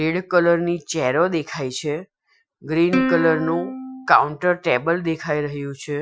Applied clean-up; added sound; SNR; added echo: classical method Wiener filter.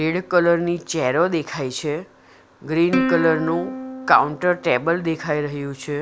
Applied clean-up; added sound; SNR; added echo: none; Plucked string instrument; 10 dB; none.